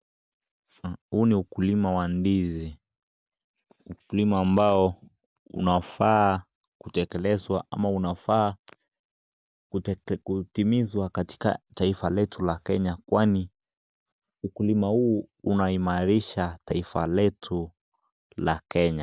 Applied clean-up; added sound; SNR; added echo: none; none; none; none.